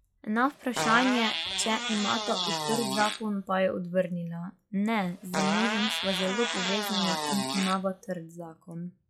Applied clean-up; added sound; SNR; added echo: classical method log-MMSE.